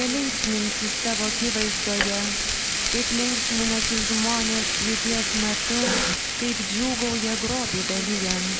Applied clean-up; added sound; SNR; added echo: none; Frying (food); -3 dB; none.